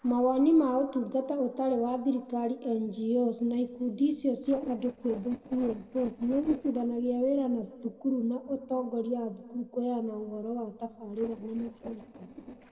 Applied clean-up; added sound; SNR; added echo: neural separator model SepFormer DNS4.